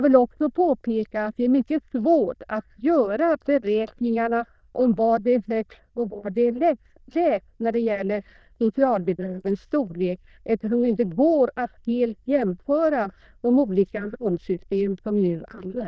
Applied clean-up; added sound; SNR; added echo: neural diffusion model UNIVERSE++.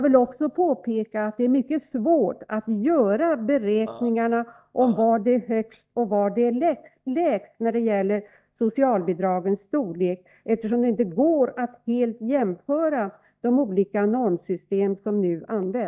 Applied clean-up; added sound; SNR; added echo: neural mask model DeepFilterNet 3.